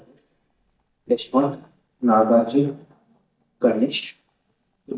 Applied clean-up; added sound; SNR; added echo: neural mask model DeepFilterNet 3.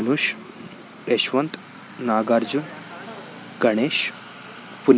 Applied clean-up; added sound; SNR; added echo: none; none; none; none.